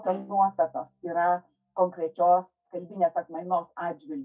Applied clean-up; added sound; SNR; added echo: neural mask model DeepFilterNet 3.